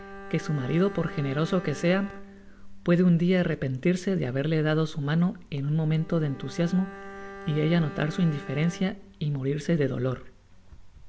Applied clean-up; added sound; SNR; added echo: none; Bowed string instrument; 18 dB; none.